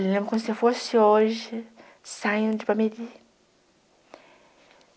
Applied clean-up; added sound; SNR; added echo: none; none; none; none.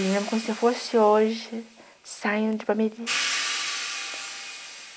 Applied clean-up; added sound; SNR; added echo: none; Hi-hat; 7 dB; none.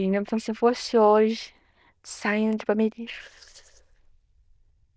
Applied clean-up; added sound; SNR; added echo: neural diffusion model UNIVERSE++.